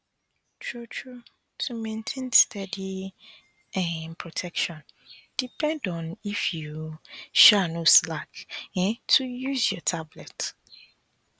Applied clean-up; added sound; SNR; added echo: none; none; none; none.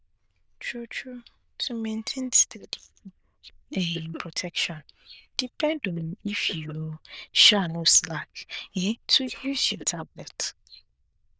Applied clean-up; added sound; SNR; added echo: neural diffusion model UNIVERSE++.